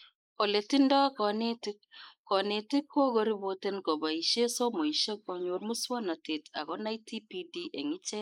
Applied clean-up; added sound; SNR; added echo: neural mask model Resemble Enhance denoiser.